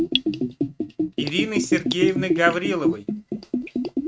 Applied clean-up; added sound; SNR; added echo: neural mask model RNNoise.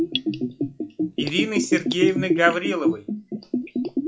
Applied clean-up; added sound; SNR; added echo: classical method log-MMSE.